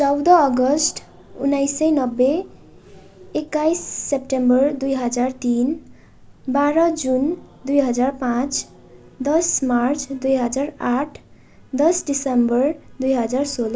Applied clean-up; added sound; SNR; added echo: none; none; none; none.